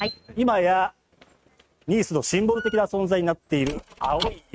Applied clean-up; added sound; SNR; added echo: neural mask model RNNoise.